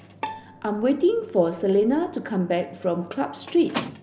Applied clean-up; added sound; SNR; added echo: none; Squeak + Bowed string instrument; 15 dB; none.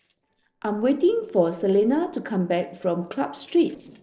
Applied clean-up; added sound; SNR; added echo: neural separator model SepFormer DNS4.